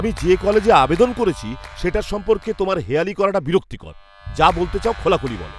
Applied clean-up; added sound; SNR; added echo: none; Clapping; 15 dB; none.